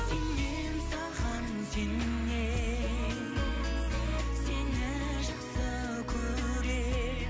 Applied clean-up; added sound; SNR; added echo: none; none; none; none.